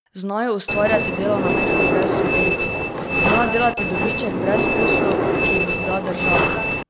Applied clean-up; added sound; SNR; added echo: none; Train; -5 dB; none.